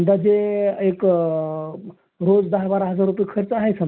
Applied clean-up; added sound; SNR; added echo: none; none; none; none.